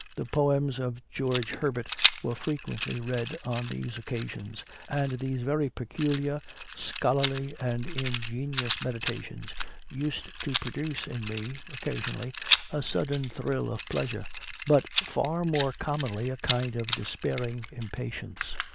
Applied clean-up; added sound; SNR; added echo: none; Rattle; 4 dB; none.